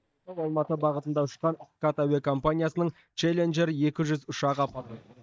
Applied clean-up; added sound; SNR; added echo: neural mask model DeepFilterNet 3.